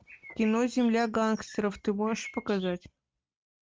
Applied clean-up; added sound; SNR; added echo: neural mask model RNNoise.